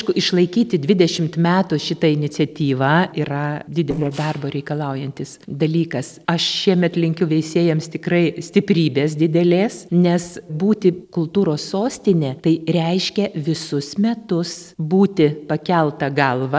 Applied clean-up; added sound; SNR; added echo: neural separator model SepFormer DNS4.